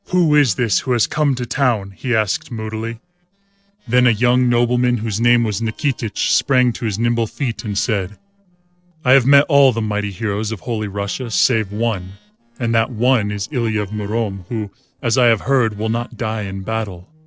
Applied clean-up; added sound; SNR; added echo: neural separator model SepFormer DNS4.